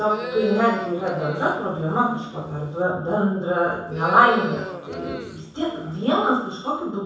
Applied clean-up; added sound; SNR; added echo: none; Crowd; 11 dB; reverberation time 0.7 s.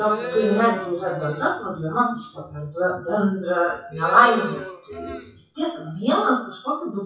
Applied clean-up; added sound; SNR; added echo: classical method WPE with log-MMSE.